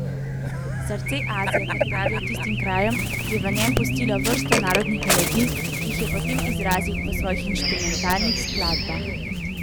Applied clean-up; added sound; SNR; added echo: none; Bird + Race car, auto racing / Alarm; -3 dB; none.